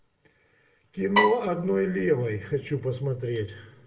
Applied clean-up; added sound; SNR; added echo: none; Bowed string instrument; -2 dB; reverberation time 1.0 s.